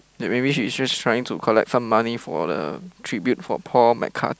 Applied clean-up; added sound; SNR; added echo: none; none; none; none.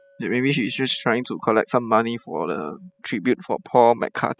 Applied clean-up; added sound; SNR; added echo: classical method spectral subtraction.